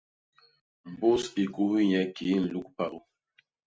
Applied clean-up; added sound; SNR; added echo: none; none; none; none.